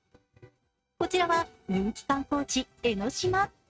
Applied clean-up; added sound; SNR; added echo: neural mask model RNNoise.